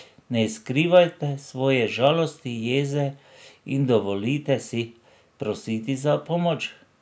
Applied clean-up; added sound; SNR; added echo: none; none; none; none.